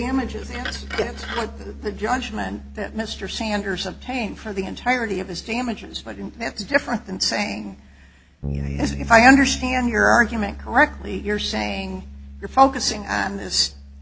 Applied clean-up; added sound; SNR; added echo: none; Glass + Bass guitar; 12 dB; none.